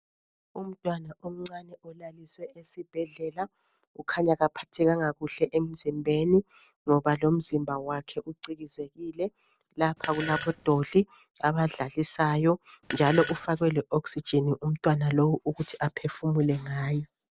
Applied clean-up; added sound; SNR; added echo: none; Fart; 8 dB; none.